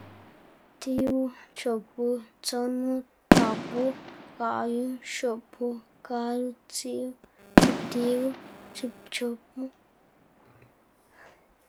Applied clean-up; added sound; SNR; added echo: none; Fireworks; -1 dB; none.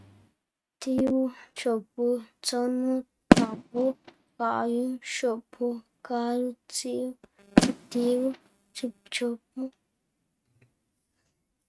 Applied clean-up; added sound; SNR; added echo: neural mask model RNNoise.